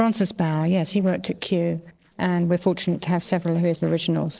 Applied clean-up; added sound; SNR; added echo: neural separator model SepFormer DNS4.